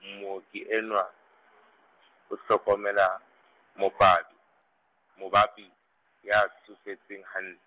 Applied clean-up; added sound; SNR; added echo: none; none; none; none.